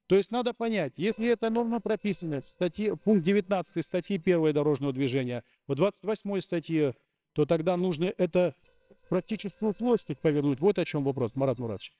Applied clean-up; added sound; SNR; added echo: neural separator model SepFormer WHAMR!.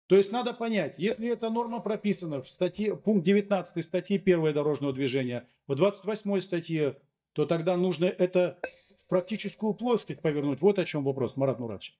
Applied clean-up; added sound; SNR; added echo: neural mask model DeepFilterNet 3.